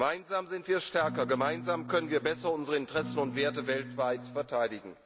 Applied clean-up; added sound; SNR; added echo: none; Acoustic guitar / Strum; 10 dB; none.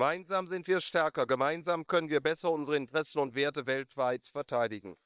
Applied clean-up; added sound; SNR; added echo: neural separator model SepFormer WHAM!.